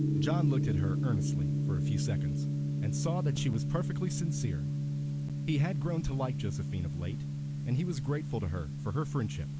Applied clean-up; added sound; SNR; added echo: none; Gong; -3 dB; none.